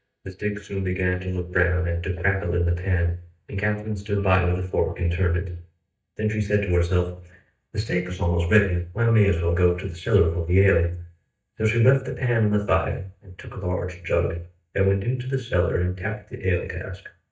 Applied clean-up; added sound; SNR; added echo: neural mask model DeepFilterNet 3.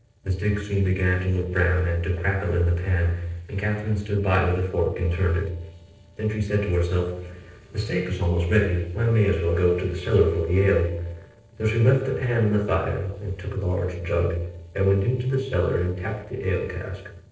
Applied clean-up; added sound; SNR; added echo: neural separator model SepFormer DNS4.